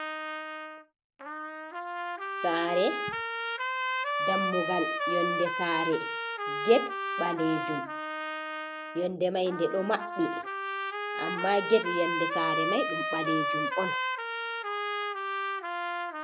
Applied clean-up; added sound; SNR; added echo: none; Trumpet; 0 dB; none.